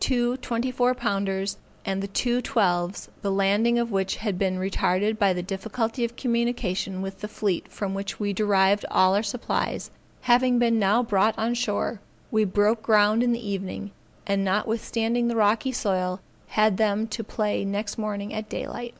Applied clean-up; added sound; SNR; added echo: none; none; none; none.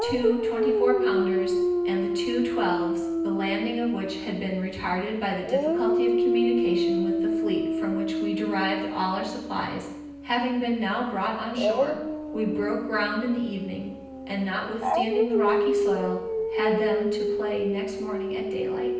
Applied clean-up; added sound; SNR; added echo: none; Dog; -2 dB; reverberation time 0.9 s.